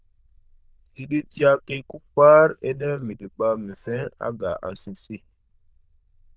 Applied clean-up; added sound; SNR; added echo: neural diffusion model UNIVERSE++.